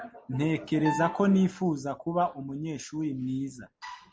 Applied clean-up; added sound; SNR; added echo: none; Piano; 9 dB; none.